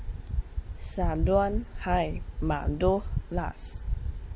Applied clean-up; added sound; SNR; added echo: none; none; none; none.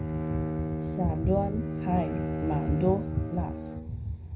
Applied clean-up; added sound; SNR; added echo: none; Bowed string instrument; 3 dB; reverberation time 0.4 s.